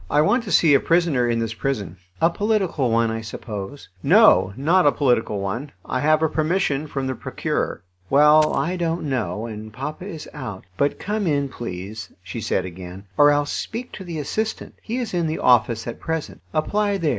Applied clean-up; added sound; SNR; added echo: none; Coin (dropping); 18 dB; none.